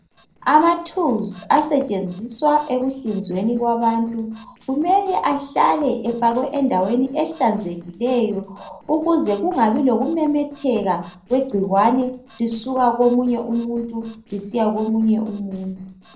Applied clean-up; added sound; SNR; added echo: neural separator model SepFormer DNS4.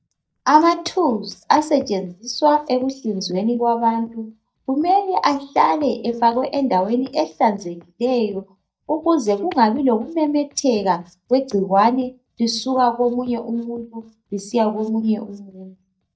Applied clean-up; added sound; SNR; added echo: neural mask model DeepFilterNet 3.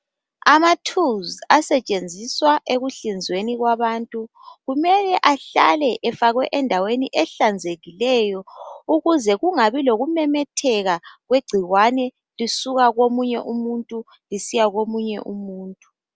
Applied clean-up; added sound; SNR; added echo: none; none; none; none.